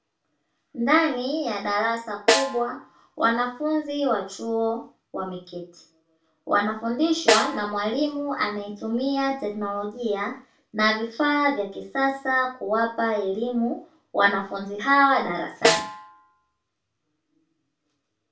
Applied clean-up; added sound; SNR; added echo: none; Snare drum; 2 dB; reverberation time 0.3 s.